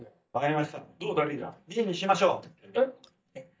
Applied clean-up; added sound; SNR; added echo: neural mask model DeepFilterNet 3.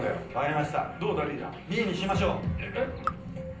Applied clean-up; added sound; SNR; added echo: none; Raindrop / Drip; 15 dB; reverberation time 0.6 s.